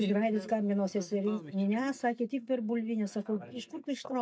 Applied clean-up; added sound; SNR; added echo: neural mask model DeepFilterNet 3.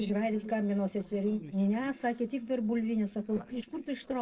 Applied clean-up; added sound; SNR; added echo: neural separator model SepFormer DNS4.